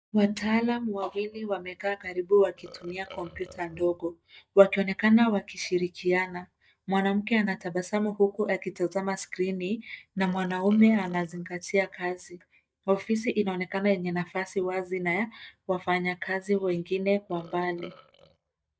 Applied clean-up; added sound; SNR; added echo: neural mask model DeepFilterNet 3.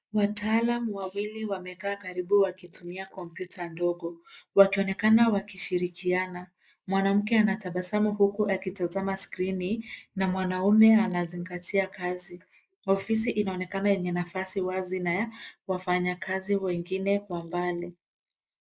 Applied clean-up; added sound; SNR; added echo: neural mask model Resemble Enhance denoiser.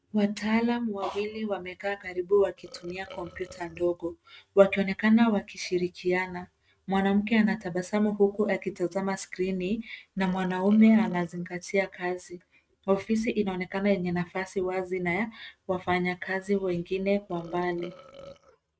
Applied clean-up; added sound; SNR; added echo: neural mask model RNNoise.